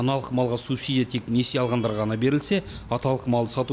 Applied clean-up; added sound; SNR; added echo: none; none; none; none.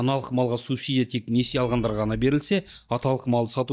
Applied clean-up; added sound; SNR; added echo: neural mask model DeepFilterNet 3.